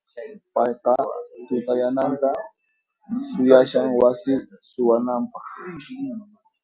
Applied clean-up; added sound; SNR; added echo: none; none; none; none.